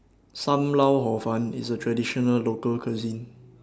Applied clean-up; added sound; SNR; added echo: none; none; none; none.